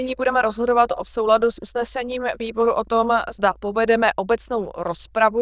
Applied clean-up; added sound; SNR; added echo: neural diffusion model UNIVERSE++.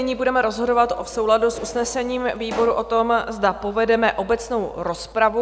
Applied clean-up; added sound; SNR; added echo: none; Explosion; 16 dB; none.